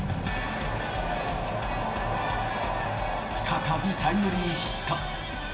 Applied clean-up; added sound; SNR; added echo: none; Waves, surf; 15 dB; reverberation time 1.1 s.